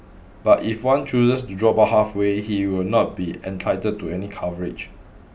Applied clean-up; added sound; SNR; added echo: none; none; none; none.